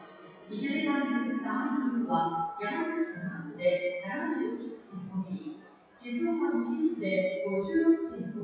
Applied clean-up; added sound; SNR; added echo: classical method WPE with log-MMSE.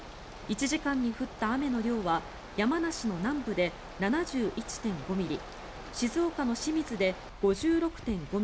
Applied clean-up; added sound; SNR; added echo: none; none; none; none.